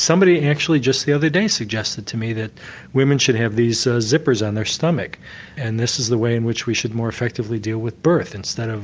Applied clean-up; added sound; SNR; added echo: none; none; none; none.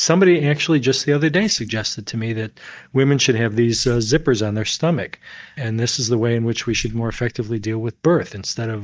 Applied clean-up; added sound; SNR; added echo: neural mask model DeepFilterNet 3.